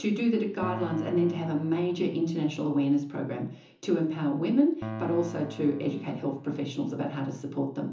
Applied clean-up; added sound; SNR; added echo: none; Piano; 15 dB; reverberation time 0.7 s.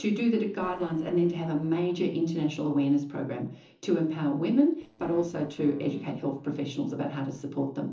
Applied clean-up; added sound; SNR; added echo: neural separator model SepFormer DNS4.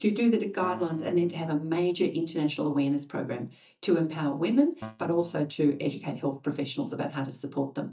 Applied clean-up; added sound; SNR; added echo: neural mask model DeepFilterNet 3.